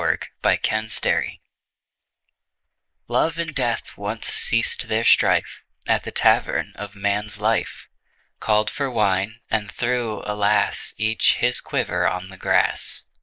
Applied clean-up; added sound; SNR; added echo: neural mask model Resemble Enhance denoiser.